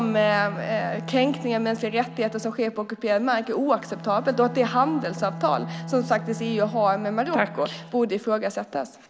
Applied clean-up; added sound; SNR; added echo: none; Bowed string instrument; 13 dB; none.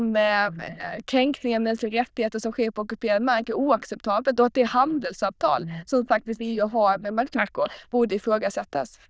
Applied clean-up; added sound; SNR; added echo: neural diffusion model UNIVERSE++.